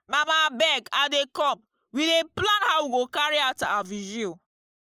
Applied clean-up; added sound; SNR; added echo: neural mask model Resemble Enhance denoiser.